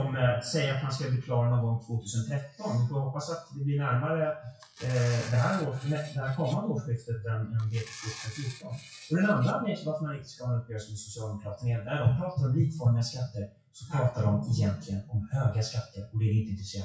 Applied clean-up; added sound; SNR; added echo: classical method WPE with log-MMSE.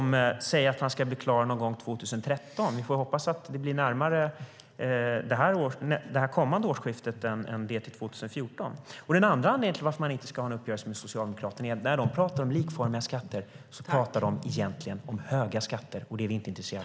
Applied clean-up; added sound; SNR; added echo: none; none; none; none.